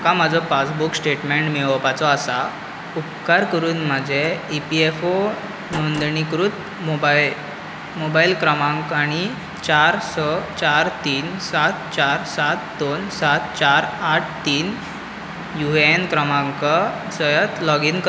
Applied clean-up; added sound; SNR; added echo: none; Slam; 18 dB; none.